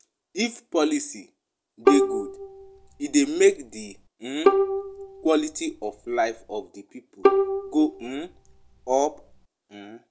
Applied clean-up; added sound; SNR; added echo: none; Bowed string instrument; 0 dB; none.